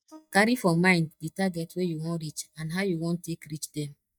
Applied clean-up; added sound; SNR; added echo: neural mask model DeepFilterNet 3.